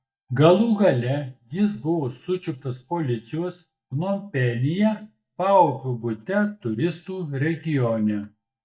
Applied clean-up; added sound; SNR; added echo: neural mask model DeepFilterNet 3.